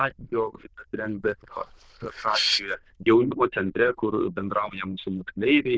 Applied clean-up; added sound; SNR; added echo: neural diffusion model UNIVERSE++.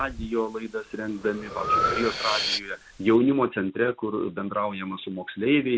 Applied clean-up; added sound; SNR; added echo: none; Breathing; 6 dB; none.